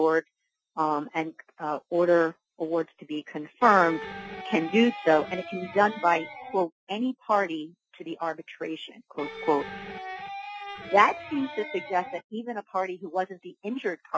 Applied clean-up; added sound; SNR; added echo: classical method Wiener filter.